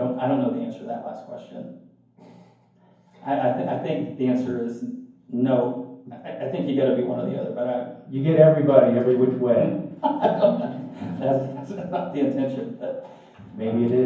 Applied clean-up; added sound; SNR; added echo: none; none; none; reverberation time 0.9 s.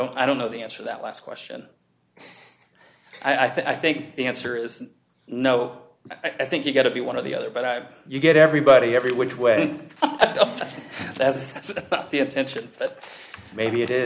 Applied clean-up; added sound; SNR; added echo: none; none; none; none.